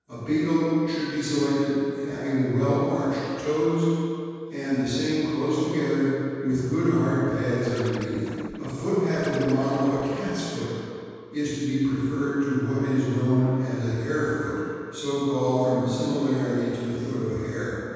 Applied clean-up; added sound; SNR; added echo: none; Scratching (performance technique); 17 dB; reverberation time 2.1 s.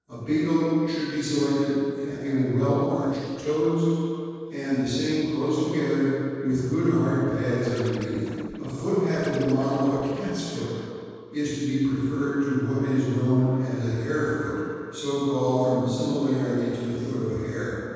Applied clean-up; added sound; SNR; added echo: neural separator model SepFormer DNS4.